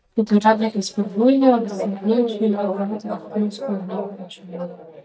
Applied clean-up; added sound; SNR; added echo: neural mask model DeepFilterNet 3.